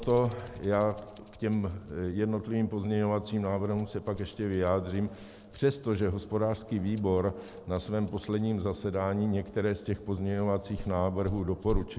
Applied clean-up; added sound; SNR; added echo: none; Rattle; 16 dB; none.